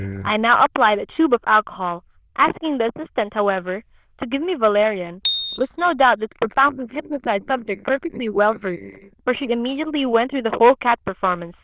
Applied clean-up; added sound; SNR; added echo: neural diffusion model UNIVERSE++.